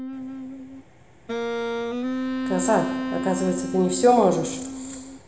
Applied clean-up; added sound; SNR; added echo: none; Wind instrument, woodwind instrument; 4 dB; reverberation time 1.1 s.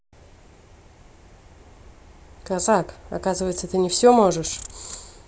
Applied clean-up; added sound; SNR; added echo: none; none; none; none.